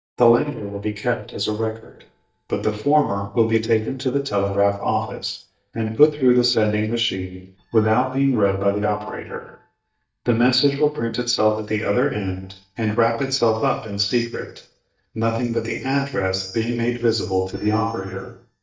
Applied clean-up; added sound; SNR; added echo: neural mask model DeepFilterNet 3.